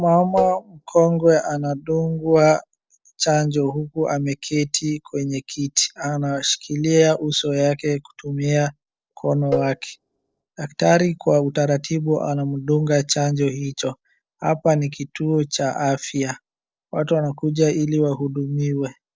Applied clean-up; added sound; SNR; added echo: neural separator model SepFormer DNS4.